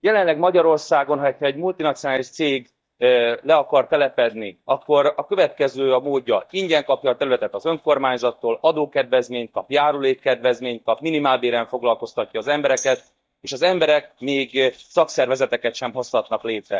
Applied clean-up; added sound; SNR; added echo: neural mask model DeepFilterNet 3.